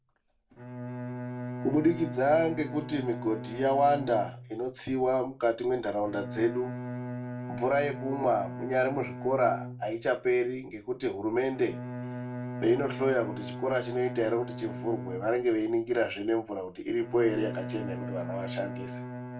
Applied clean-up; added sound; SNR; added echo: none; Bowed string instrument; 9 dB; reverberation time 0.2 s.